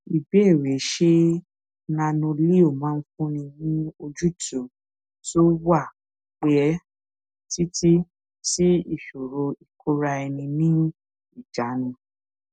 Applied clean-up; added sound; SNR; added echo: none; none; none; none.